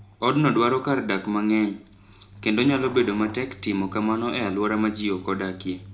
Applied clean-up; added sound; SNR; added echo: none; Truck; 20 dB; reverberation time 0.4 s.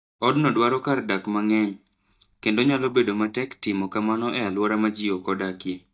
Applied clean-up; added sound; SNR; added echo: neural mask model DeepFilterNet 3.